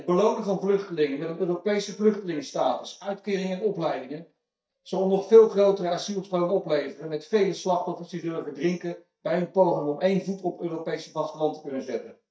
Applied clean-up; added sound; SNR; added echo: neural mask model DeepFilterNet 3.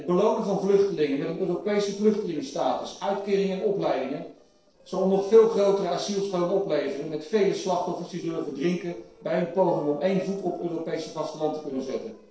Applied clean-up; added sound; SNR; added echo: neural separator model SepFormer DNS4.